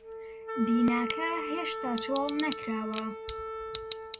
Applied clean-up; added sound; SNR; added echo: none; Tick / Bicycle + Wind instrument, woodwind instrument; 5 dB; none.